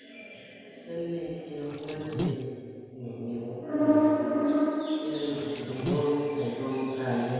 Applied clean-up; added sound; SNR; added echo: none; Liquid; 5 dB; reverberation time 1.9 s.